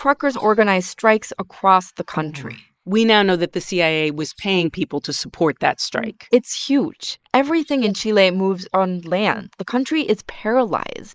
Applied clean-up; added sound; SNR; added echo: neural mask model Resemble Enhance denoiser.